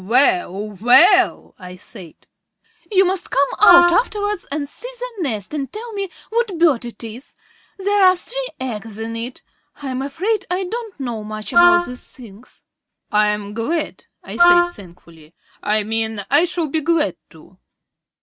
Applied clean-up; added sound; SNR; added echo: neural mask model RNNoise.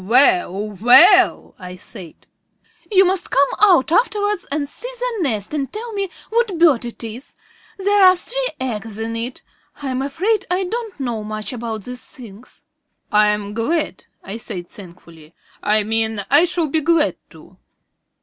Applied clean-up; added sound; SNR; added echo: none; none; none; none.